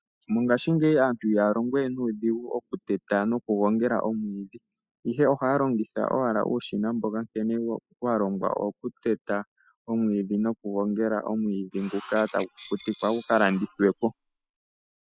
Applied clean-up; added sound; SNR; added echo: classical method spectral subtraction.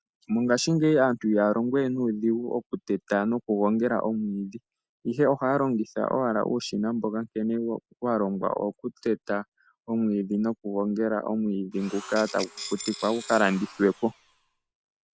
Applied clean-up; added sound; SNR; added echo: none; Tools; 15 dB; none.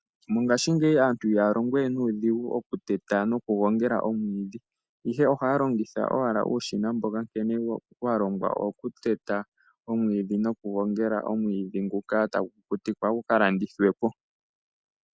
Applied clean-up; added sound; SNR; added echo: none; none; none; none.